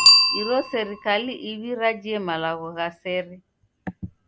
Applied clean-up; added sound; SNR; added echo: none; Bicycle bell; -3 dB; none.